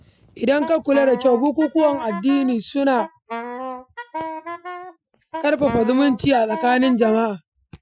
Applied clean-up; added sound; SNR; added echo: classical method Wiener filter.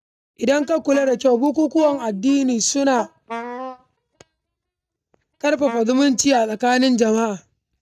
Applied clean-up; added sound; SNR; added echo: neural mask model DeepFilterNet 3.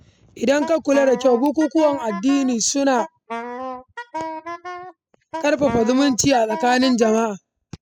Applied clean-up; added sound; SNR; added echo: classical method spectral subtraction.